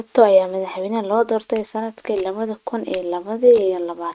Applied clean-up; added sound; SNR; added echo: neural mask model RNNoise.